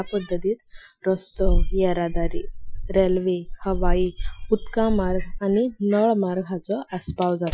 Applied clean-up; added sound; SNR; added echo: classical method Wiener filter.